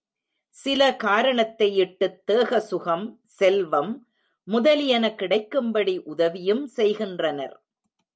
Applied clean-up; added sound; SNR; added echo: none; none; none; none.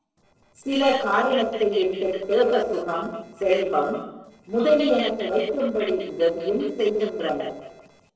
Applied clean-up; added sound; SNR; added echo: neural separator model SepFormer DNS4.